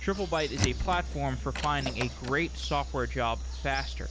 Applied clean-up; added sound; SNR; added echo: none; Door + Bird vocalization, bird call, bird song; 3 dB; none.